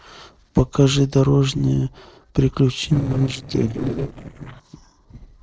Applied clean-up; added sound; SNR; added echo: neural separator model SepFormer DNS4.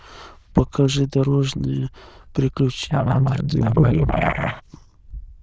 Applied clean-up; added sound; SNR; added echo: neural diffusion model UNIVERSE++.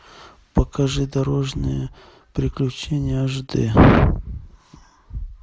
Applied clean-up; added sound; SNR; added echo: none; none; none; none.